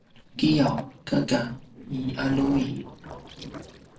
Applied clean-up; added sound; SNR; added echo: neural separator model SepFormer DNS4.